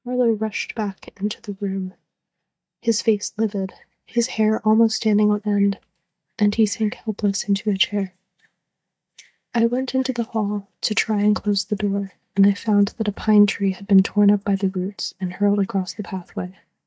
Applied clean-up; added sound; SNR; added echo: neural mask model DeepFilterNet 3.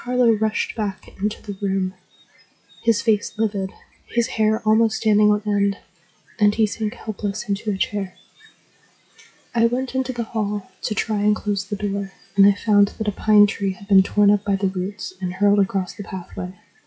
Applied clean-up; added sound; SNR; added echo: classical method WPE with log-MMSE.